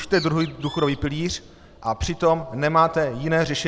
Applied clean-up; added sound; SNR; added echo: none; Bird; 18 dB; none.